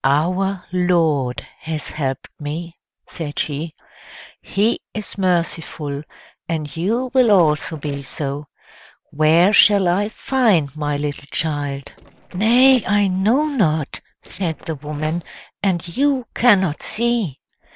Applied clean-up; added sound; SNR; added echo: neural separator model SepFormer DNS4.